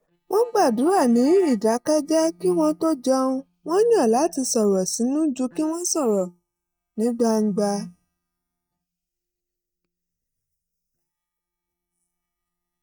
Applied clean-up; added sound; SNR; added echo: neural mask model DeepFilterNet 3.